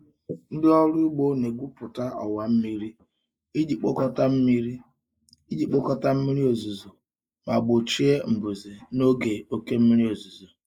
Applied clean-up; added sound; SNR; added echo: neural mask model Resemble Enhance denoiser.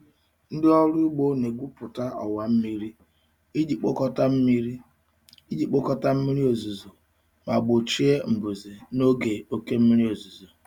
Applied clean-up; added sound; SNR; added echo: none; none; none; none.